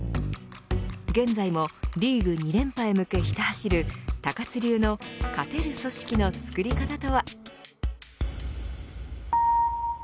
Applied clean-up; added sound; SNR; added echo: none; none; none; none.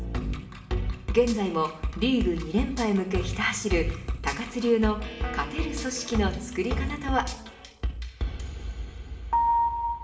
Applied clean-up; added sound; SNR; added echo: none; none; none; reverberation time 0.8 s.